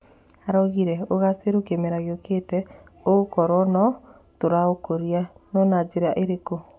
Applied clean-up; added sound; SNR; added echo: none; none; none; none.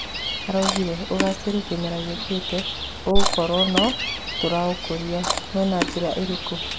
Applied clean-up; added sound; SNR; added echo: none; Chewing, mastication + Gull, seagull; 0 dB; none.